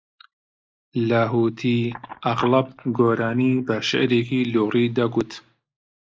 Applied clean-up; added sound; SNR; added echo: neural mask model Resemble Enhance denoiser.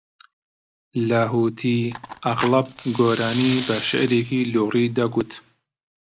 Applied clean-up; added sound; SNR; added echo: none; Fire; 12 dB; none.